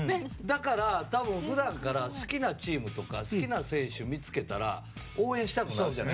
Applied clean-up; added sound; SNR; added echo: none; none; none; none.